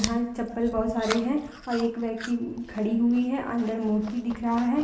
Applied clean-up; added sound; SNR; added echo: none; Chewing, mastication; 14 dB; reverberation time 0.8 s.